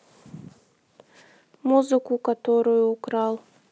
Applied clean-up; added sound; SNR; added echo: none; none; none; none.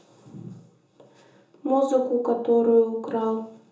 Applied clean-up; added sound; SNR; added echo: none; none; none; reverberation time 0.6 s.